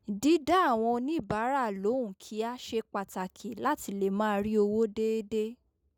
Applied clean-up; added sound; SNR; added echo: none; none; none; none.